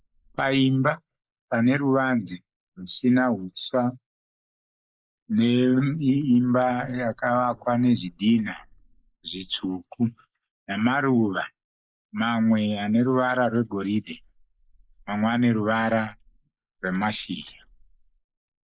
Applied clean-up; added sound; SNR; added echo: neural mask model Resemble Enhance denoiser.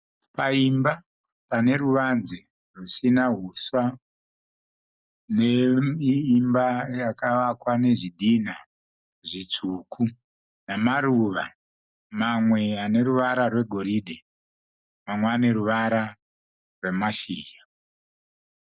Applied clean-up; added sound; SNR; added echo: none; none; none; none.